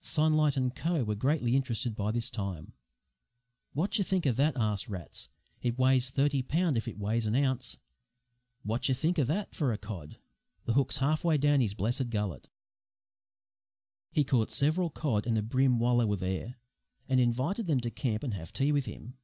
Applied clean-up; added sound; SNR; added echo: none; none; none; none.